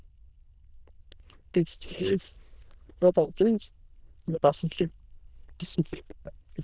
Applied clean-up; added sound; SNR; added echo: neural diffusion model UNIVERSE++.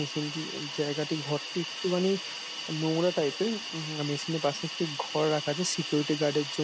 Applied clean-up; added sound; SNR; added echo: none; Hiss; 7 dB; none.